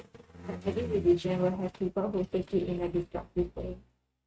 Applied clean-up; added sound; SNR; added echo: neural mask model RNNoise.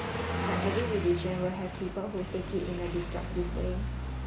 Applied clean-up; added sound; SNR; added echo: none; Car passing by; 0 dB; none.